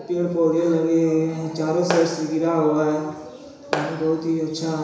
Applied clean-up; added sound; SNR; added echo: none; Clapping; 9 dB; reverberation time 1.0 s.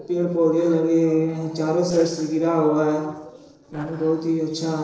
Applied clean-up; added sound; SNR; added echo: neural separator model SepFormer DNS4.